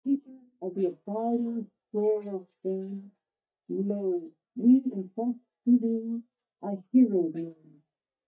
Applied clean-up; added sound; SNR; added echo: neural mask model DeepFilterNet 3.